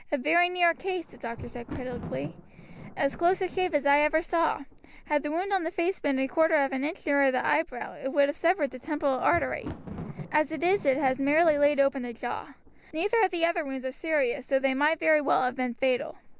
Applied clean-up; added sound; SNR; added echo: none; Thunder; 19 dB; none.